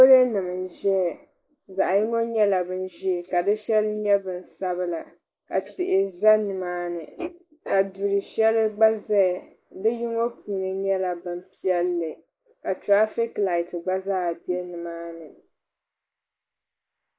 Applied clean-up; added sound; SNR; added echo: neural mask model Resemble Enhance denoiser.